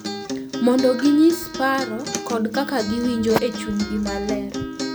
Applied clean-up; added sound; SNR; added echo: none; Acoustic guitar; 8 dB; none.